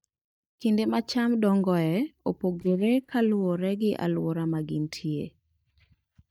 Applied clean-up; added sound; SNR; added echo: neural mask model DeepFilterNet 3.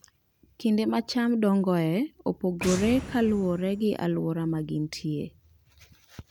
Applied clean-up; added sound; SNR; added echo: none; Boom; 14 dB; none.